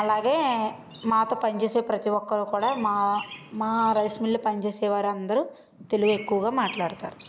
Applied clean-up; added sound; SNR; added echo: none; Chirp, tweet; 19 dB; none.